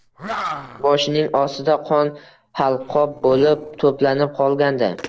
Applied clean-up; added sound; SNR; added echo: neural separator model SepFormer DNS4.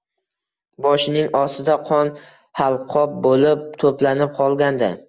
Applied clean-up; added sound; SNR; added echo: none; none; none; none.